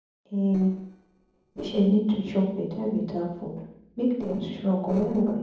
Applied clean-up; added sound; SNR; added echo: neural separator model SepFormer DNS4.